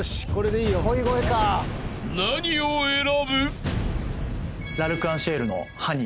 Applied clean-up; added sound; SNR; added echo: none; none; none; none.